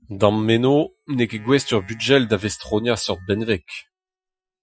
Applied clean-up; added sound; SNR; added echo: classical method Wiener filter.